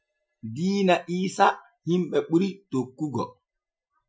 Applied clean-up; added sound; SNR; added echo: classical method Wiener filter.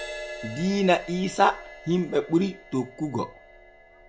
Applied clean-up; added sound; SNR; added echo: none; Crash cymbal; 15 dB; none.